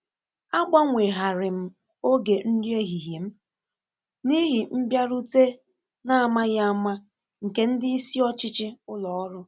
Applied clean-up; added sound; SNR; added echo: none; none; none; none.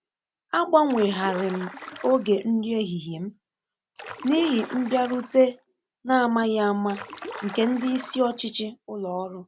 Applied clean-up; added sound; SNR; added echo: none; Stream; 14 dB; none.